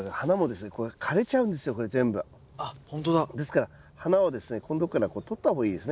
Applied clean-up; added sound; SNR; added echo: none; none; none; none.